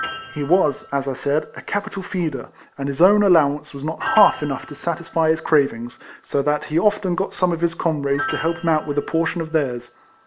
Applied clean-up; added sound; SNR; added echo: none; Piano; 16 dB; none.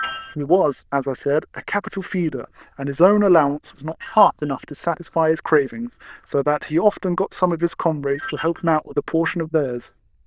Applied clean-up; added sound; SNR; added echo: neural diffusion model UNIVERSE++.